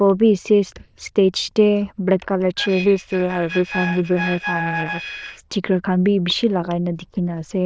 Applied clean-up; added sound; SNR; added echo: neural diffusion model UNIVERSE++.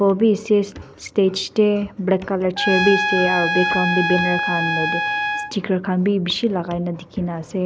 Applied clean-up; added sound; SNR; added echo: none; Trumpet; 2 dB; none.